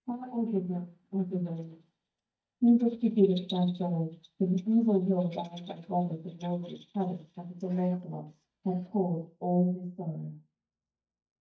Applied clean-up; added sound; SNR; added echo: neural mask model DeepFilterNet 3.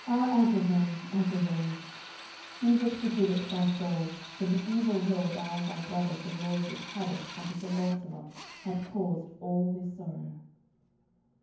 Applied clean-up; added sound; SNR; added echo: none; Drill; 15 dB; reverberation time 0.9 s.